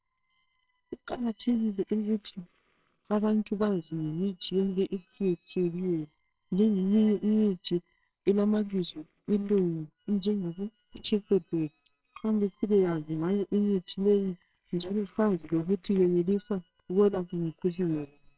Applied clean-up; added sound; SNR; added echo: neural separator model SepFormer WHAMR!.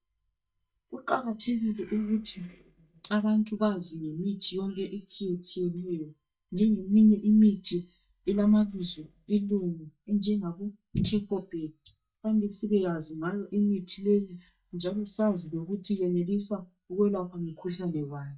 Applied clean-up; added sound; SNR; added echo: neural mask model DeepFilterNet 3.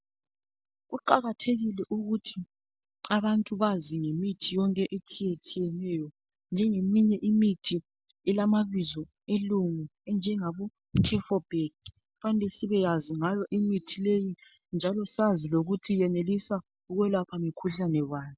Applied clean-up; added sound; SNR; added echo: none; none; none; none.